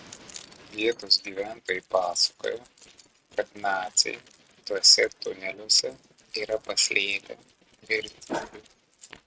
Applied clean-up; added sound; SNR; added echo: neural mask model RNNoise.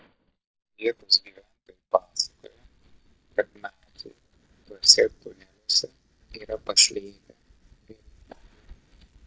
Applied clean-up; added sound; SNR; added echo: neural mask model DeepFilterNet 3.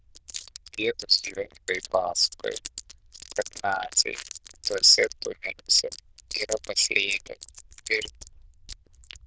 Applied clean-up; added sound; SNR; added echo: neural diffusion model UNIVERSE++.